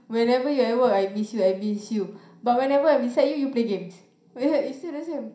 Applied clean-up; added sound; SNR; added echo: none; none; none; reverberation time 0.5 s.